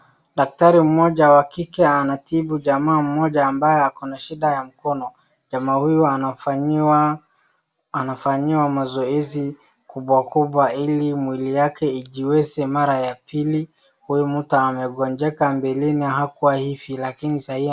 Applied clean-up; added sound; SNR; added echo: none; none; none; none.